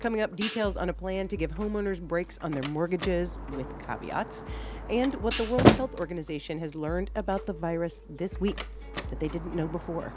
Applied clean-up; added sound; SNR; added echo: none; Slam + Hi-hat; 3 dB; none.